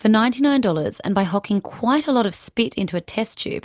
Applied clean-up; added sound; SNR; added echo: none; none; none; none.